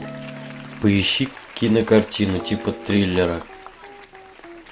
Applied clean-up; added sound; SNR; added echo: none; Applause / Crowd + Guitar; 16 dB; none.